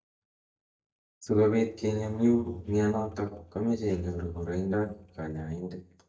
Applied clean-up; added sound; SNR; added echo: neural mask model DeepFilterNet 3.